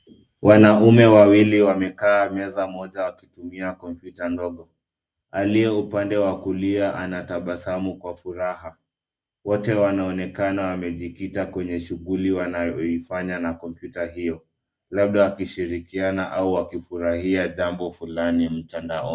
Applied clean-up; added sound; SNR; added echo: none; none; none; none.